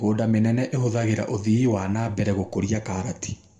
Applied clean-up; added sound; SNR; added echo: none; none; none; reverberation time 0.6 s.